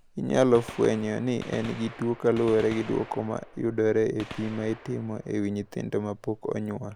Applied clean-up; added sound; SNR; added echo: none; Gunshot, gunfire; 17 dB; none.